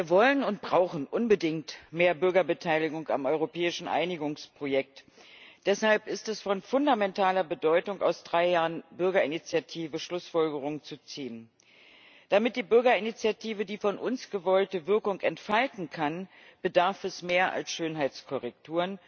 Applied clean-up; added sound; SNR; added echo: none; none; none; none.